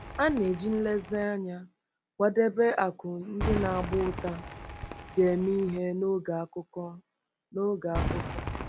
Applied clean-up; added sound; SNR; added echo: none; Cheering / Fireworks; 8 dB; none.